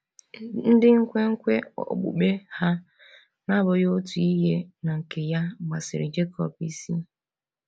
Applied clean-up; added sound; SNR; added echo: none; none; none; none.